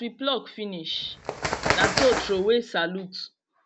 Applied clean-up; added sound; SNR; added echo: none; Bird; 1 dB; none.